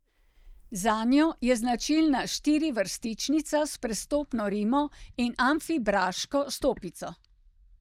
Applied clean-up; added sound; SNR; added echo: neural mask model DeepFilterNet 3.